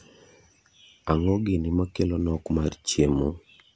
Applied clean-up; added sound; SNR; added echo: none; none; none; none.